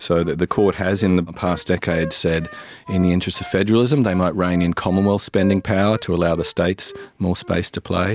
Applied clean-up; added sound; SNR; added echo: none; Wind instrument, woodwind instrument; 18 dB; none.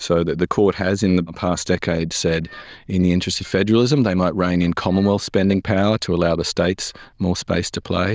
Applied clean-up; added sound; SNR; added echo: neural diffusion model UNIVERSE++.